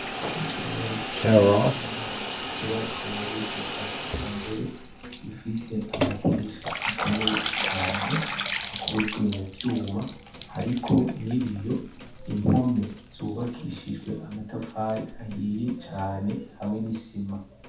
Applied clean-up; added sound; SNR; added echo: none; Bathtub (filling or washing) / Water tap, faucet; 0 dB; reverberation time 0.7 s.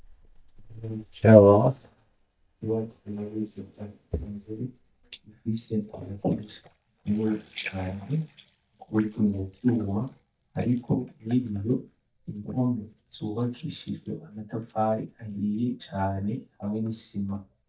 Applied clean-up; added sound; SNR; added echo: neural mask model DeepFilterNet 3.